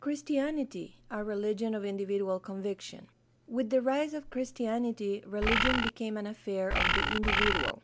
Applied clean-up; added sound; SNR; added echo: none; Bird; -5 dB; none.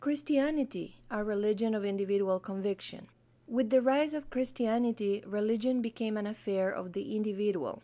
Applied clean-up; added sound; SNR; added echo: none; none; none; none.